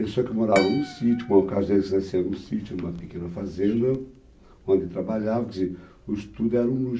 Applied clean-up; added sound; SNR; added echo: none; Harp; 11 dB; none.